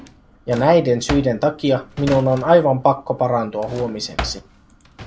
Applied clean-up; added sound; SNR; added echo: none; Drawer open or close; 14 dB; none.